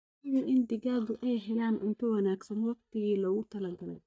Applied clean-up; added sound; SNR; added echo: neural mask model DeepFilterNet 3.